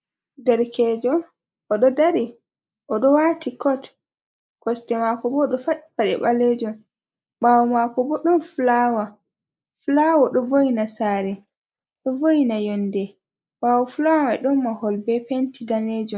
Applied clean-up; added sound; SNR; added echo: neural mask model Resemble Enhance denoiser.